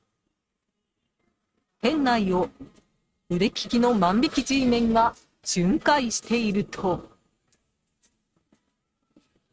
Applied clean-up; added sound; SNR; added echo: neural mask model RNNoise.